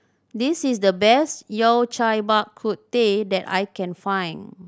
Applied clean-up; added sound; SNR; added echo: none; none; none; none.